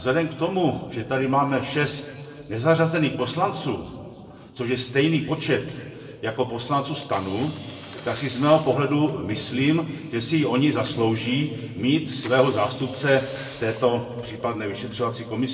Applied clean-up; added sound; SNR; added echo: neural separator model SepFormer DNS4.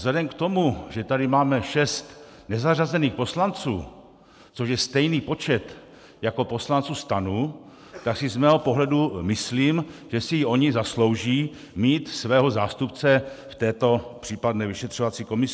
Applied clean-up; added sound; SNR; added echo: none; none; none; none.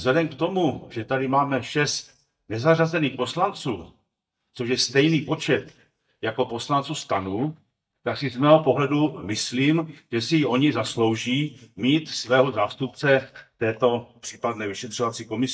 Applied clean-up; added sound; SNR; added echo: neural mask model DeepFilterNet 3.